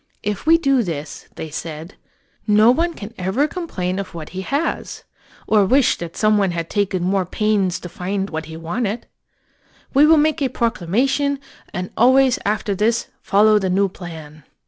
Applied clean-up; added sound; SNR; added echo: none; none; none; none.